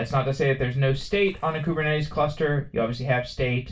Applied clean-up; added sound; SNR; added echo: none; Splash, splatter; 17 dB; reverberation time 0.2 s.